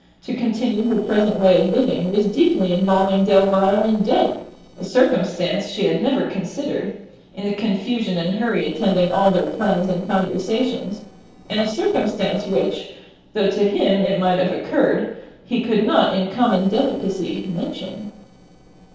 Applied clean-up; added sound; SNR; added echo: neural separator model SepFormer DNS4.